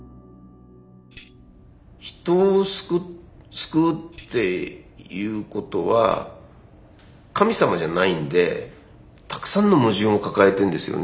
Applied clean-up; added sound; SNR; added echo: none; Tambourine; 15 dB; none.